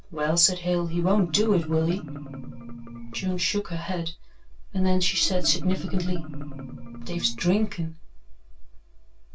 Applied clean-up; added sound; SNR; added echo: none; Marimba, xylophone; 14 dB; reverberation time 0.2 s.